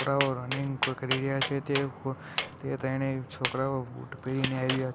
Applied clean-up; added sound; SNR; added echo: none; Tap; 2 dB; none.